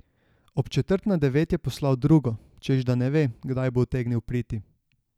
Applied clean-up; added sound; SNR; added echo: none; none; none; none.